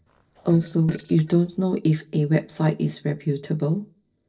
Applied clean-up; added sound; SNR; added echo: neural separator model SepFormer DNS4.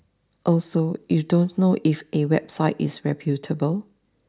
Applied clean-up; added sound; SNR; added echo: none; none; none; none.